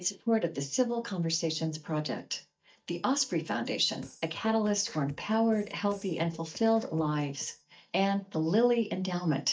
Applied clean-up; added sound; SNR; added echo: neural mask model DeepFilterNet 3.